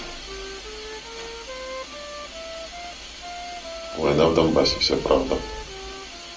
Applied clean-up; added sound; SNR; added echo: none; Wind instrument, woodwind instrument; 12 dB; reverberation time 0.2 s.